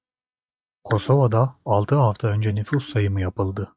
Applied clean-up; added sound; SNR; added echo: neural mask model RNNoise.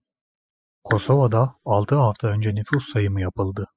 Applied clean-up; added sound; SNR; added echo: classical method spectral subtraction.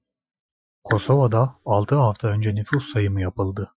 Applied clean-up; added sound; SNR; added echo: classical method Wiener filter.